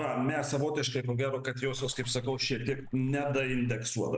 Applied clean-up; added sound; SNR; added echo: neural mask model Resemble Enhance denoiser.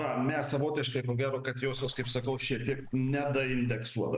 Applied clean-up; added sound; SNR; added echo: none; Splash, splatter; 15 dB; none.